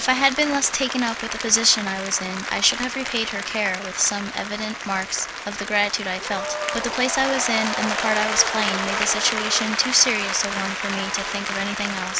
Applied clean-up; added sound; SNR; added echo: none; Applause; 4 dB; none.